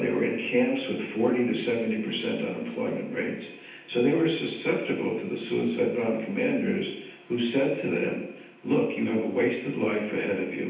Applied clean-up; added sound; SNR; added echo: none; none; none; reverberation time 0.9 s.